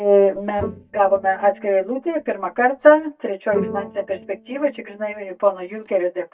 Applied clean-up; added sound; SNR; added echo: neural mask model DeepFilterNet 3.